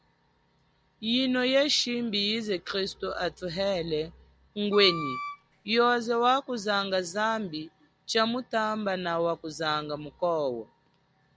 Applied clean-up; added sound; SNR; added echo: none; Wind instrument, woodwind instrument; 9 dB; none.